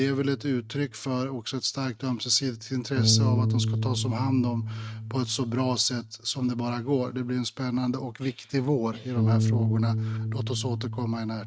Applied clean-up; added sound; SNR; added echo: neural mask model RNNoise.